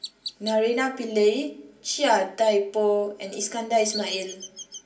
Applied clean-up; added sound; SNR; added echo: none; Chirp, tweet; 18 dB; reverberation time 0.3 s.